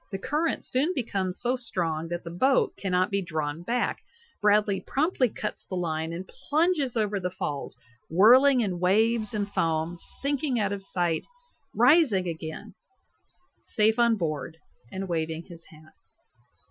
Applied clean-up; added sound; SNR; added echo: classical method Wiener filter.